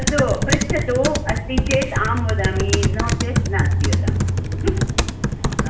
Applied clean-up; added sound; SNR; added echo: none; Computer keyboard; -5 dB; reverberation time 0.5 s.